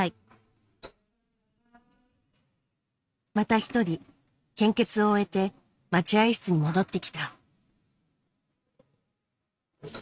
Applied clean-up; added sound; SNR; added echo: neural mask model RNNoise.